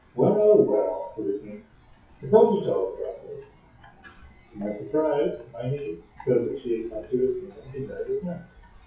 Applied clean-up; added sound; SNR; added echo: classical method WPE with log-MMSE.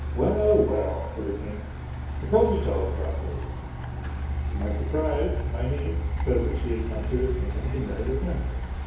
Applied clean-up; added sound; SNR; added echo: none; Truck; 0 dB; reverberation time 2.2 s.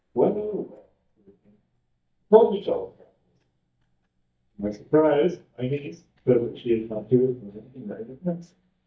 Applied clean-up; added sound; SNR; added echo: neural mask model DeepFilterNet 3.